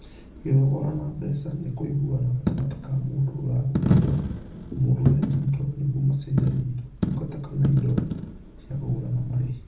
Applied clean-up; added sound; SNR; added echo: none; Coin (dropping); 5 dB; reverberation time 0.3 s.